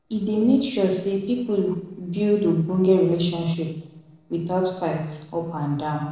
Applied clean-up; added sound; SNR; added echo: neural separator model SepFormer DNS4.